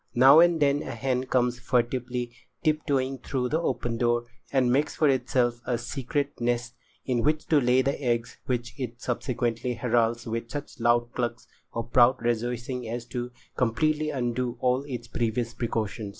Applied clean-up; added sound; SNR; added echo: none; none; none; none.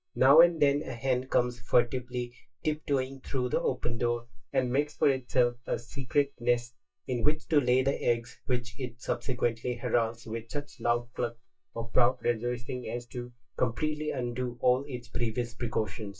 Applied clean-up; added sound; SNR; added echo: neural mask model DeepFilterNet 3.